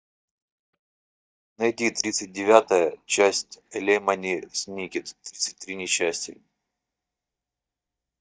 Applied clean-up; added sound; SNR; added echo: neural mask model DeepFilterNet 3.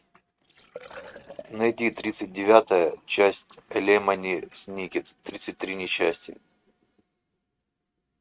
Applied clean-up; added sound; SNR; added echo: neural mask model RNNoise.